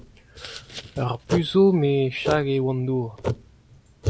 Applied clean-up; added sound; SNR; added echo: none; Writing; 9 dB; none.